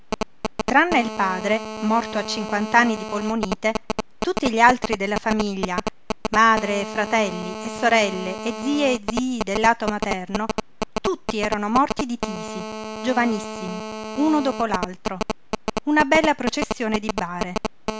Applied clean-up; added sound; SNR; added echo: none; Telephone; 6 dB; none.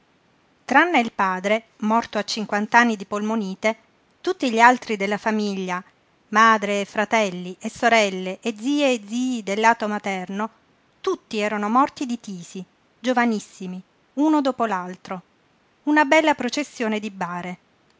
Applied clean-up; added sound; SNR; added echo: none; none; none; none.